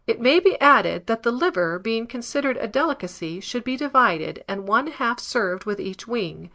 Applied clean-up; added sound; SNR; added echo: neural mask model Resemble Enhance denoiser.